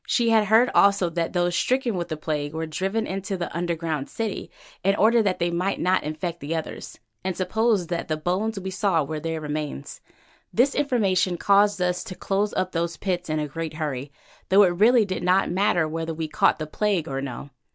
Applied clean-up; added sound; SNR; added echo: none; none; none; none.